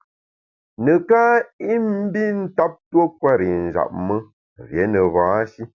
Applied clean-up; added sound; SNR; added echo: none; none; none; none.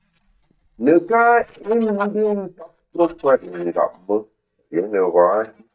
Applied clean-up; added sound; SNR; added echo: neural mask model DeepFilterNet 3.